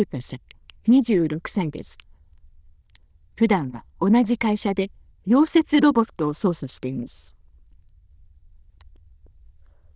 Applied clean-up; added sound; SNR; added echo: neural diffusion model UNIVERSE++.